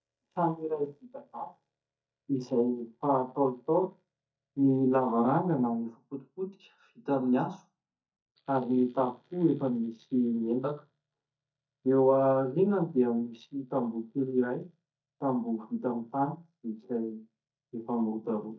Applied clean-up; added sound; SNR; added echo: neural mask model DeepFilterNet 3.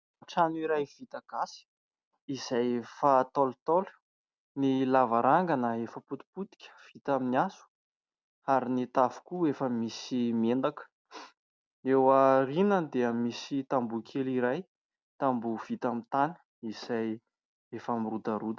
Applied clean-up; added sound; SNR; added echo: none; none; none; none.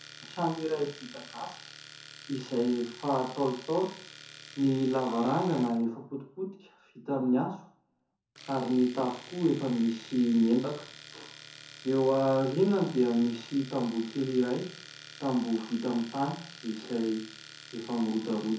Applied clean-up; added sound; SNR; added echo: none; Domestic sounds, home sounds; 19 dB; reverberation time 0.5 s.